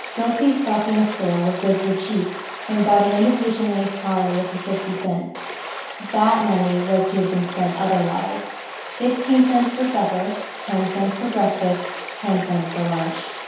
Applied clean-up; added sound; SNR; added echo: none; Stream; 11 dB; reverberation time 0.8 s.